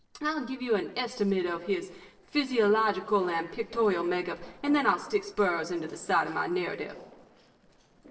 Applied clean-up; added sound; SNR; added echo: neural separator model SepFormer DNS4.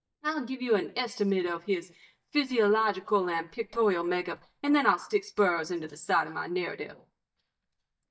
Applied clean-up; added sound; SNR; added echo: neural mask model DeepFilterNet 3.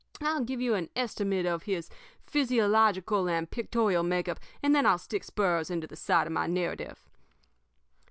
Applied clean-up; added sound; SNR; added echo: none; none; none; none.